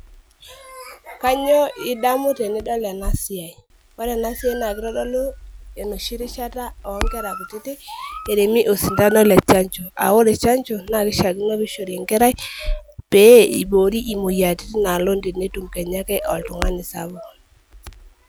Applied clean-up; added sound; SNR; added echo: none; Crackle; 14 dB; none.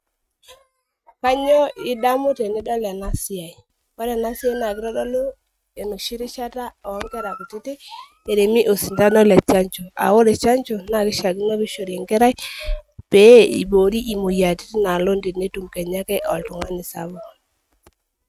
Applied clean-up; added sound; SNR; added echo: neural mask model RNNoise.